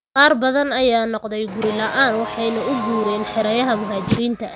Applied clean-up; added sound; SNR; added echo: none; Car; 8 dB; none.